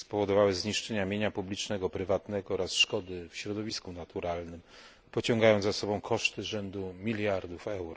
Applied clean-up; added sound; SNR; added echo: none; none; none; none.